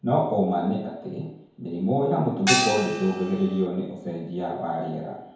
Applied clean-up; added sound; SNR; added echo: none; Gong; 1 dB; reverberation time 0.9 s.